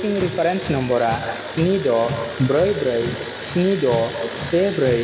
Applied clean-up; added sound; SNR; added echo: none; Engine + Tools; 10 dB; none.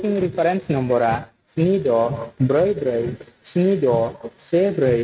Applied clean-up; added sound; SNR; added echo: neural mask model RNNoise.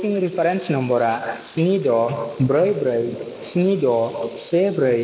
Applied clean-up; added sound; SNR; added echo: neural mask model Resemble Enhance denoiser.